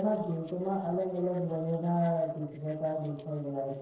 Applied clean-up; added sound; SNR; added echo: neural separator model SepFormer DNS4.